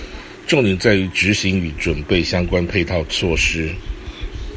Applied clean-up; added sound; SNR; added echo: none; none; none; none.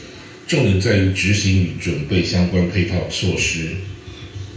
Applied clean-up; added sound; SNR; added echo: none; none; none; reverberation time 0.5 s.